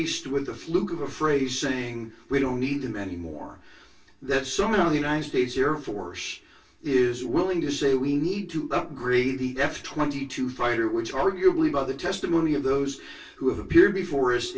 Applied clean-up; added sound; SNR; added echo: none; none; none; reverberation time 0.1 s.